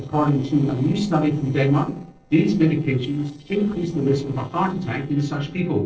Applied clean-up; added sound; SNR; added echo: neural separator model SepFormer DNS4.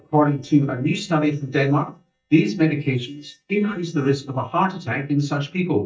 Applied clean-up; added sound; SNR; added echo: neural mask model DeepFilterNet 3.